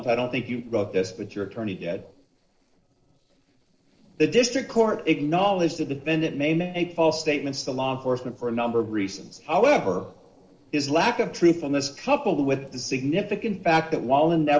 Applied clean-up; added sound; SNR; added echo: neural separator model SepFormer DNS4.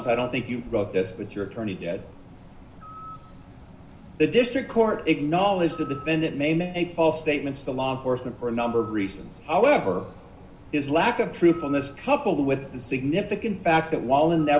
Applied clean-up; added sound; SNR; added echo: none; Bird; 19 dB; reverberation time 1.9 s.